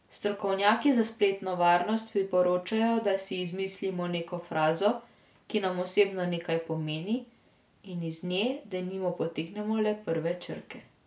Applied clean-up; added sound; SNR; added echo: none; none; none; none.